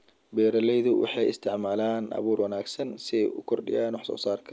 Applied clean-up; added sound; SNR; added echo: none; none; none; none.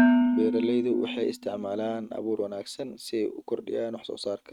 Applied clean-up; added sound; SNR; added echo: neural mask model RNNoise.